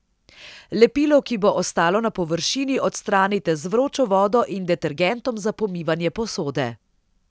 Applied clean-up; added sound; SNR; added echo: none; none; none; none.